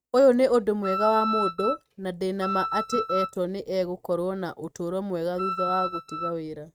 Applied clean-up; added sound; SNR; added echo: neural mask model RNNoise.